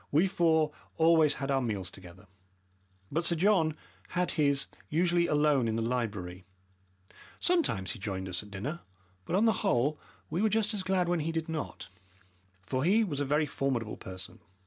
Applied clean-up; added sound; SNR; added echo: none; none; none; none.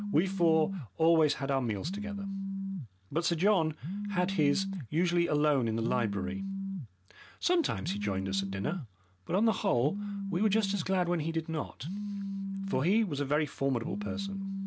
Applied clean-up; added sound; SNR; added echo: none; Telephone; 6 dB; none.